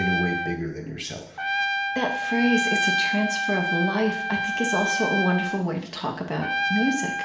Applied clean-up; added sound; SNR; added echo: none; Trumpet; 0 dB; reverberation time 0.7 s.